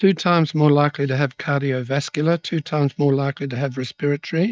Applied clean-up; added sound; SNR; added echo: neural mask model DeepFilterNet 3.